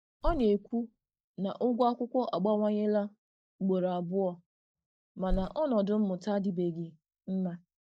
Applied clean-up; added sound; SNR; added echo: neural mask model DeepFilterNet 3.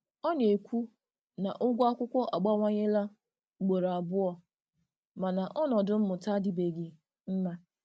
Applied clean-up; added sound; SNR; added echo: none; none; none; none.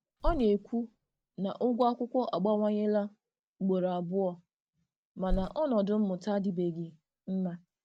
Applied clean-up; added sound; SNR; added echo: none; Bird; 9 dB; none.